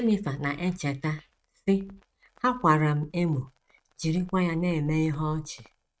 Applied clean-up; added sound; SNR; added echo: neural mask model RNNoise.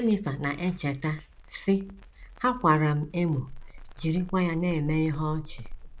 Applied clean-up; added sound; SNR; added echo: none; Crackle; 15 dB; none.